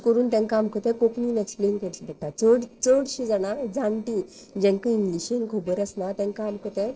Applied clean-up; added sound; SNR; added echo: neural separator model SepFormer DNS4.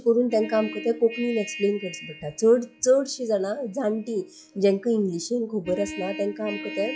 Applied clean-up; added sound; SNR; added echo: classical method log-MMSE.